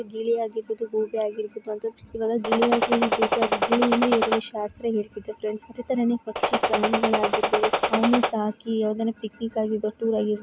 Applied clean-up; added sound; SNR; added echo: none; Gunshot, gunfire; -2 dB; none.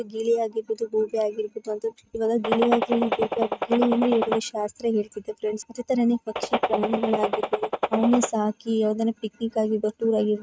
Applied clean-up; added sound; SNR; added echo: neural mask model RNNoise.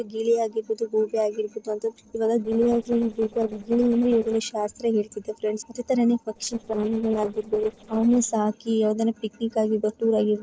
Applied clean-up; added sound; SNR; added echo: neural separator model SepFormer DNS4.